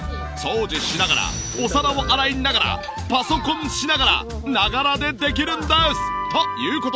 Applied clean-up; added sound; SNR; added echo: none; none; none; none.